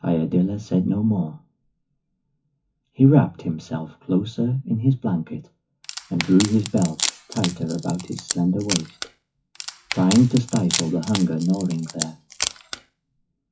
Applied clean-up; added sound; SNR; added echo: classical method WPE with log-MMSE.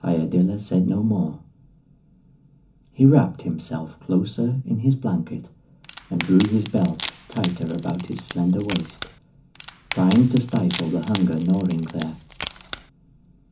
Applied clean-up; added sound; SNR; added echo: none; Wood; 8 dB; reverberation time 0.3 s.